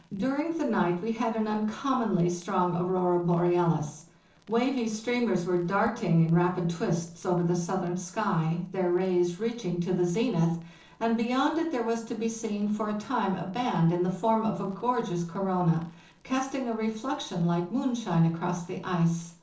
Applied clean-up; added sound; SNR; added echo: neural separator model SepFormer DNS4.